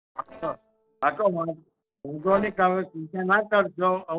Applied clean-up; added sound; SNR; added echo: neural separator model SepFormer DNS4.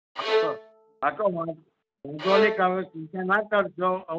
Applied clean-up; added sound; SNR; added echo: none; Bowed string instrument; 4 dB; none.